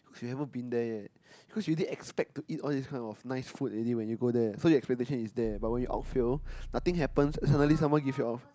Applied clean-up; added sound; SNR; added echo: none; Idling / Car; 8 dB; none.